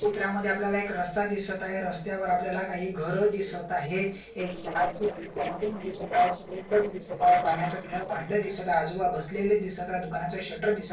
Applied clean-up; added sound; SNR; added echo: neural separator model SepFormer DNS4.